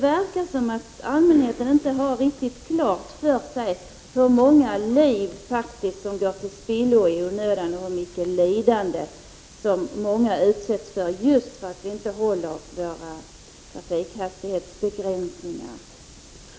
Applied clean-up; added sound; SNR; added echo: none; none; none; none.